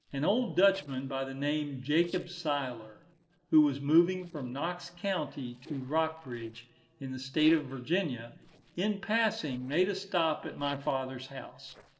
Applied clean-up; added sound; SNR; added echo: neural separator model SepFormer DNS4.